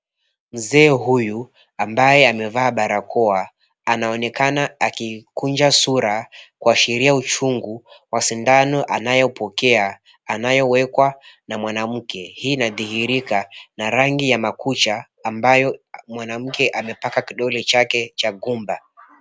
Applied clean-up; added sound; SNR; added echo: none; none; none; none.